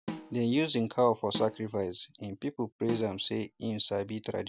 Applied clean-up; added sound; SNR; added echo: none; Snare drum; 13 dB; none.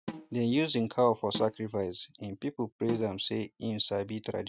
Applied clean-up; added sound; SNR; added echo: neural mask model RNNoise.